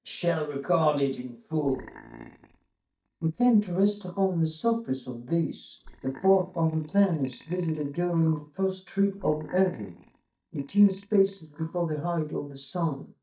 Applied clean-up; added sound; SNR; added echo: neural mask model DeepFilterNet 3.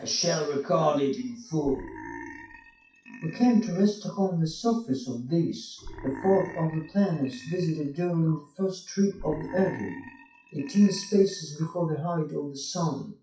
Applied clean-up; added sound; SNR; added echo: classical method WPE with log-MMSE.